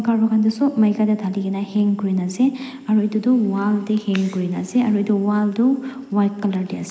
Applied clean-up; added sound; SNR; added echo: none; none; none; none.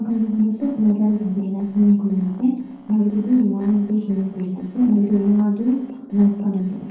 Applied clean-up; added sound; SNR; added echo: neural separator model SepFormer DNS4.